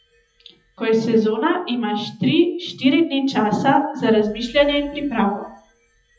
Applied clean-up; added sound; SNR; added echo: classical method WPE with log-MMSE.